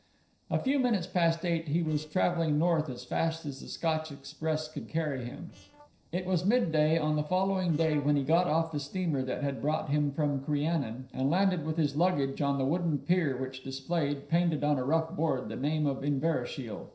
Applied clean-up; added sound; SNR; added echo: neural separator model SepFormer DNS4.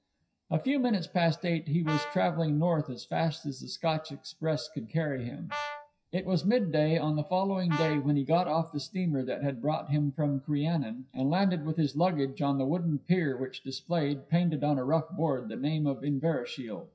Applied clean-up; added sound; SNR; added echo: classical method WPE with log-MMSE.